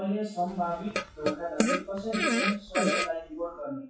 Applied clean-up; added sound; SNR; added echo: classical method WPE with log-MMSE.